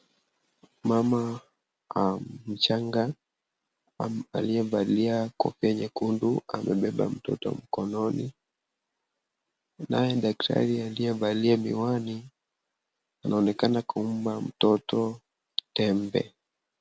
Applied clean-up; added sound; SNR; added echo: none; none; none; none.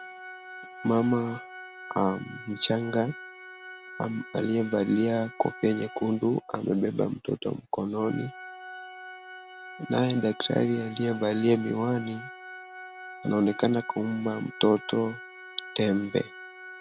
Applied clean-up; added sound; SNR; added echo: none; Organ; 15 dB; none.